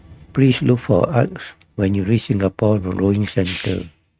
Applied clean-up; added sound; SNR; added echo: neural mask model RNNoise.